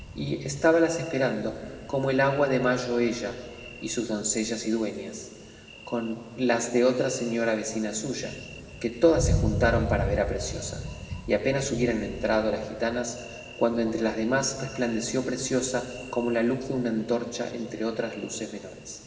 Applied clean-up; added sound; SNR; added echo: none; Thunder; 10 dB; reverberation time 2.8 s.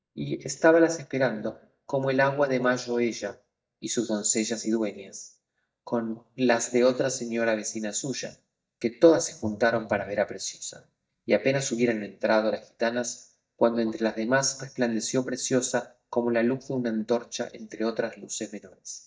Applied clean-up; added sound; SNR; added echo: neural mask model DeepFilterNet 3.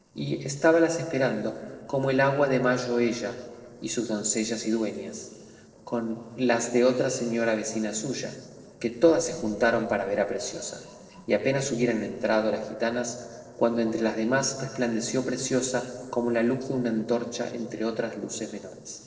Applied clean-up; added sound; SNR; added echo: neural separator model SepFormer DNS4.